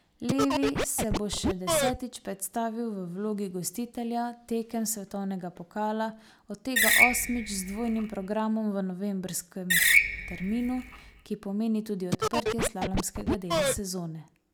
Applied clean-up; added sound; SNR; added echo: none; Scratching (performance technique) + Screech; -4 dB; none.